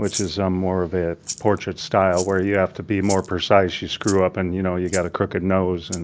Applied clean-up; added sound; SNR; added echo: none; Rattle (instrument); 17 dB; none.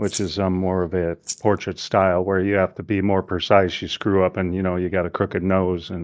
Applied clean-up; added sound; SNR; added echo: neural mask model DeepFilterNet 3.